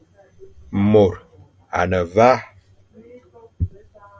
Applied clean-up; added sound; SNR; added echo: none; none; none; none.